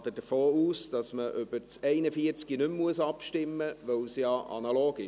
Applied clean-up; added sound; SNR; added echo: none; none; none; none.